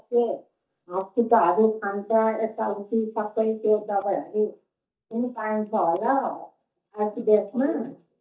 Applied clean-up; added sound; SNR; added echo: neural mask model DeepFilterNet 3.